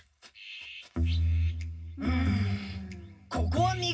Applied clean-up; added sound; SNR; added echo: none; none; none; reverberation time 0.4 s.